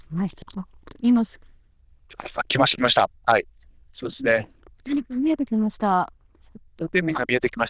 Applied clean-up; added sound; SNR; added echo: neural diffusion model UNIVERSE++.